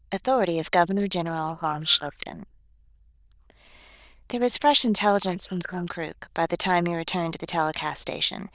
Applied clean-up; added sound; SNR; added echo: neural diffusion model UNIVERSE++.